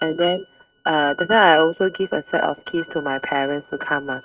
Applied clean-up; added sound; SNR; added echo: neural mask model RNNoise.